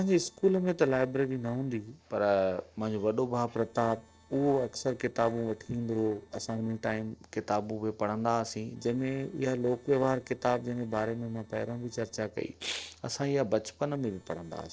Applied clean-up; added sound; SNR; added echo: neural separator model SepFormer DNS4.